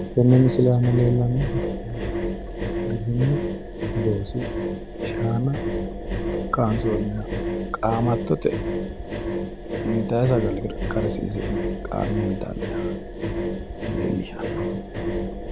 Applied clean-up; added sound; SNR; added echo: none; Engine; 3 dB; none.